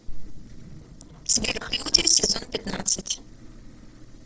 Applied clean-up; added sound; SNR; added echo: neural separator model SepFormer DNS4.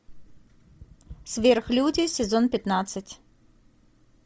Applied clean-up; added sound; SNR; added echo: none; Tap; 20 dB; none.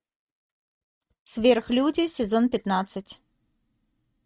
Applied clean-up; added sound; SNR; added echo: neural mask model RNNoise.